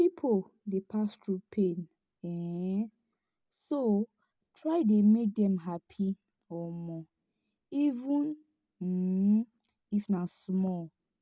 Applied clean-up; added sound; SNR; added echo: none; none; none; none.